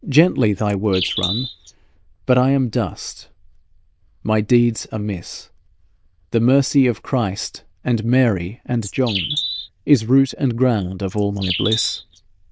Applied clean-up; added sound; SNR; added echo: neural diffusion model UNIVERSE++.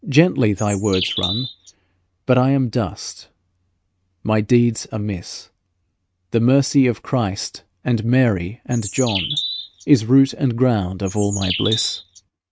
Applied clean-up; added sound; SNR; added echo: neural mask model RNNoise.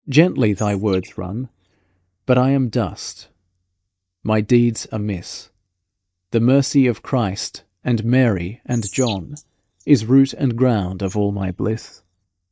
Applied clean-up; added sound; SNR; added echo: neural mask model DeepFilterNet 3.